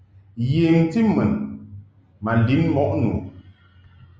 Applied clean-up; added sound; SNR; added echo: none; none; none; none.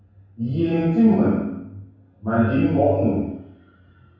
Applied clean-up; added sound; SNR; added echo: none; none; none; reverberation time 0.7 s.